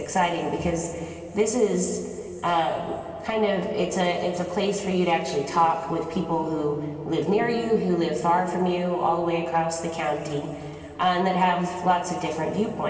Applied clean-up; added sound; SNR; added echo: none; none; none; reverberation time 2.6 s.